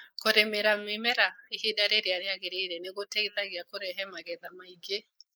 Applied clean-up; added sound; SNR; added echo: neural mask model Resemble Enhance denoiser.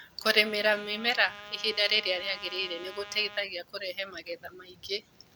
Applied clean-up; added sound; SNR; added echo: none; Trumpet; 15 dB; none.